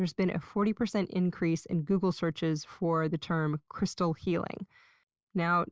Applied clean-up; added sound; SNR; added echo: none; none; none; none.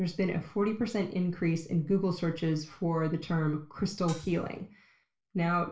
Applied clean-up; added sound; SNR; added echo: none; Hi-hat; 19 dB; reverberation time 0.3 s.